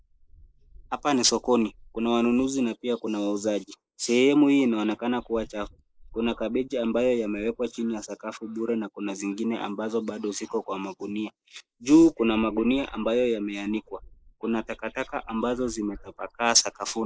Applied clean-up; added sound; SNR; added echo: neural mask model Resemble Enhance denoiser.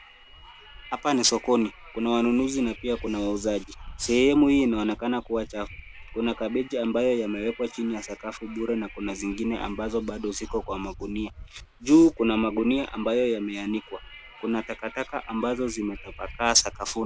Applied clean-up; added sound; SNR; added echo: none; Wind; 17 dB; none.